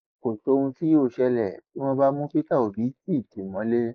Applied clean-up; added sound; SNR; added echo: neural mask model Resemble Enhance denoiser.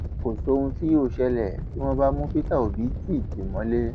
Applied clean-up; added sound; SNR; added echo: none; Animal; 5 dB; none.